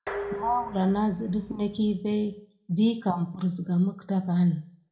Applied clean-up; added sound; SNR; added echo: none; Dishes, pots, and pans; 13 dB; reverberation time 0.4 s.